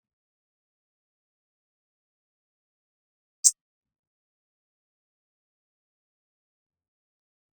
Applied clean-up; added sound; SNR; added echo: neural mask model DeepFilterNet 3.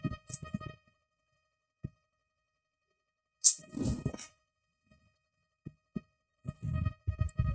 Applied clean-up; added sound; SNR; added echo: neural mask model RNNoise.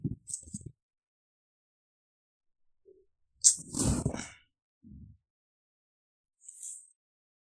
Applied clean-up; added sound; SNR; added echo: neural mask model Resemble Enhance denoiser.